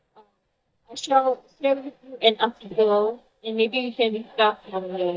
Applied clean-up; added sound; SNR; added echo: neural mask model DeepFilterNet 3.